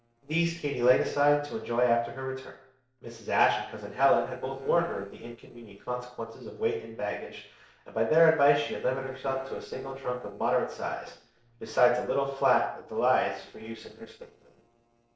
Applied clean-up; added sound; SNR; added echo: neural separator model SepFormer DNS4.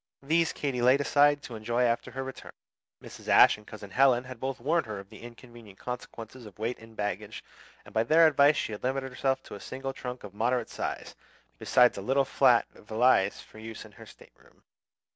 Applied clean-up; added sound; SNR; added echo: none; none; none; none.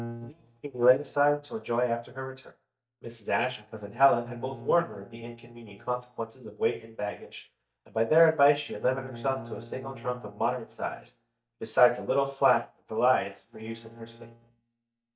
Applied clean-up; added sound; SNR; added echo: neural mask model DeepFilterNet 3.